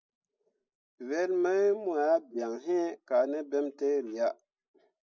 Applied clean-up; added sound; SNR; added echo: neural mask model Resemble Enhance denoiser.